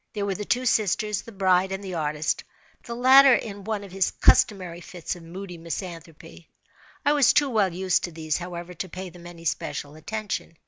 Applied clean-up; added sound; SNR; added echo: none; none; none; none.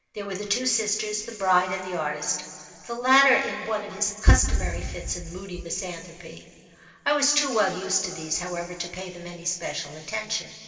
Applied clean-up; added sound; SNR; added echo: none; none; none; reverberation time 2.4 s.